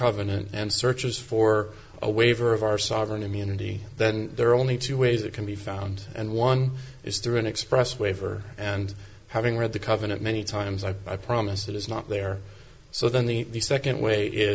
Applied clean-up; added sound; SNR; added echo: none; none; none; none.